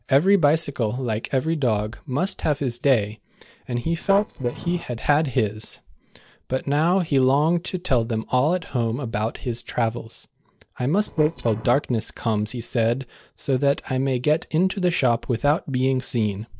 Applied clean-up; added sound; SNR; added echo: neural separator model SepFormer DNS4.